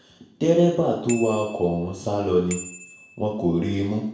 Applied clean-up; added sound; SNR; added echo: none; Bicycle bell; 17 dB; reverberation time 0.6 s.